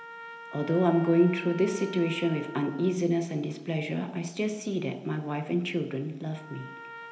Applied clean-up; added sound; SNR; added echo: none; Trumpet; 18 dB; reverberation time 1.0 s.